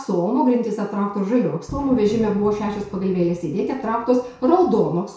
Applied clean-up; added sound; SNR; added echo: none; Fireworks; 18 dB; reverberation time 0.6 s.